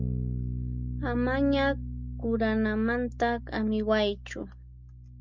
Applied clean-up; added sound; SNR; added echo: none; Bass guitar; 6 dB; none.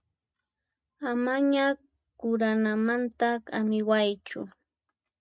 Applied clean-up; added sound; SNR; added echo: none; none; none; none.